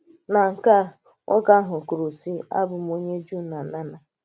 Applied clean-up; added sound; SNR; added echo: none; none; none; none.